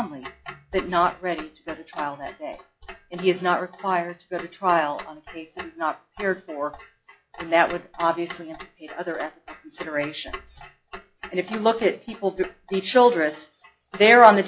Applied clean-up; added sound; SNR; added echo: classical method log-MMSE.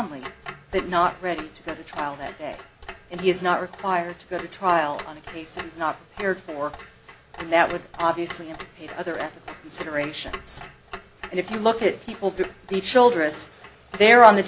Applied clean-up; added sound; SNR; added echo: none; Clock; 17 dB; none.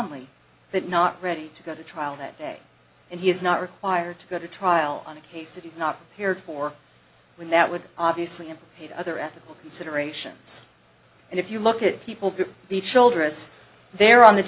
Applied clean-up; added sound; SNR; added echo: none; none; none; none.